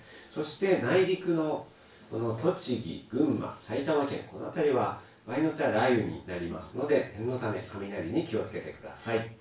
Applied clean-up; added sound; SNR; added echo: none; none; none; reverberation time 0.3 s.